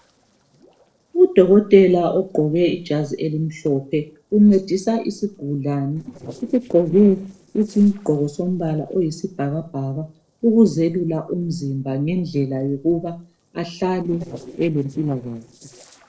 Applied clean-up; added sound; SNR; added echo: neural separator model SepFormer DNS4.